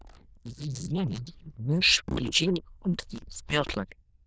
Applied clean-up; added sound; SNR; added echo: neural diffusion model UNIVERSE++.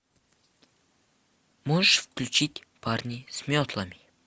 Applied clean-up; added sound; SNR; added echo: none; none; none; none.